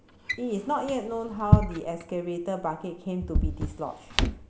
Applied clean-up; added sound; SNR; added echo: none; Drawer open or close; -3 dB; none.